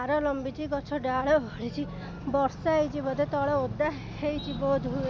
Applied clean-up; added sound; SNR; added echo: none; none; none; none.